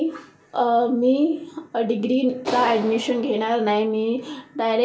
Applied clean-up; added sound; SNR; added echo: none; Clapping; 16 dB; reverberation time 0.2 s.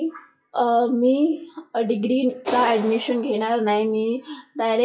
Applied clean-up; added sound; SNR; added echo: classical method WPE with log-MMSE.